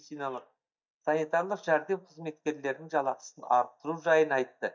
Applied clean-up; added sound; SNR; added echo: neural mask model DeepFilterNet 3.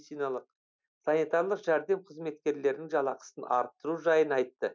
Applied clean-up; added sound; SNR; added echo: none; none; none; none.